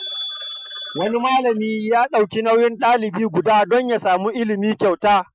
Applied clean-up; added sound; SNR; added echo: classical method Wiener filter.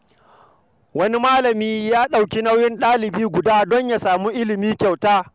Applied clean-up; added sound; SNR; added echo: none; none; none; none.